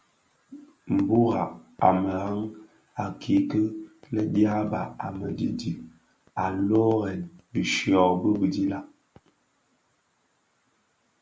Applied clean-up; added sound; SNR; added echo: none; none; none; none.